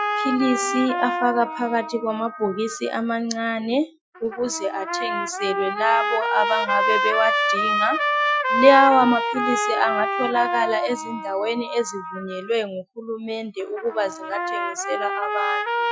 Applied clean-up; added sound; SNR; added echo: classical method Wiener filter.